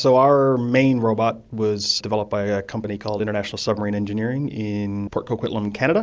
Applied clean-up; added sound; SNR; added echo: none; none; none; none.